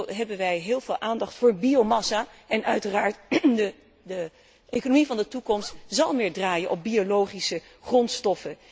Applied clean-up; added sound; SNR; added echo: none; Zipper (clothing); 19 dB; none.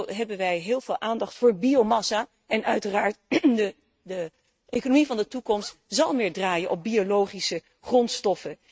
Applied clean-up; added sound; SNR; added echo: neural mask model RNNoise.